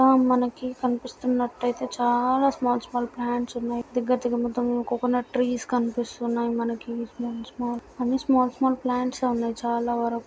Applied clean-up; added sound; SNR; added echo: none; none; none; none.